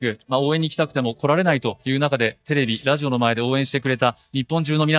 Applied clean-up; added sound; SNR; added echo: neural mask model DeepFilterNet 3.